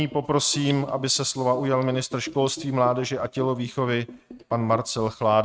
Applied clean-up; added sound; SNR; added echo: neural mask model RNNoise.